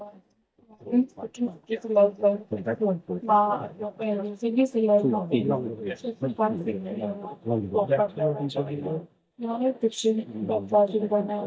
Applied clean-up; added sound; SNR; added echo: neural mask model DeepFilterNet 3.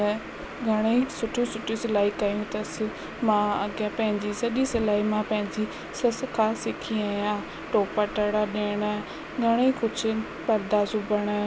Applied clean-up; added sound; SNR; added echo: none; none; none; none.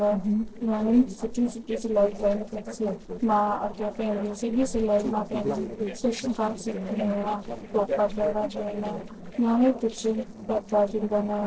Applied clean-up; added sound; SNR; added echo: neural separator model SepFormer DNS4.